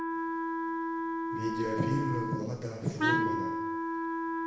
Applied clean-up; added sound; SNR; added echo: none; Wind instrument, woodwind instrument; -4 dB; reverberation time 0.9 s.